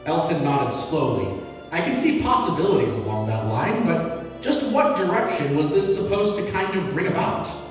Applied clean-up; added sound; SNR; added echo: none; Musical instrument; 19 dB; reverberation time 1.1 s.